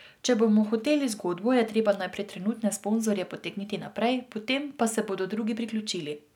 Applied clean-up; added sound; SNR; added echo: none; none; none; none.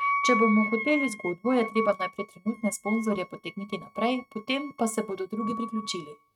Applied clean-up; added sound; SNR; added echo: neural mask model RNNoise.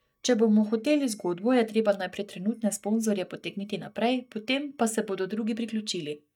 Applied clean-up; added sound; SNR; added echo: neural mask model DeepFilterNet 3.